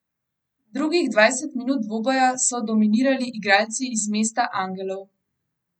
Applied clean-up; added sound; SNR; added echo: none; none; none; none.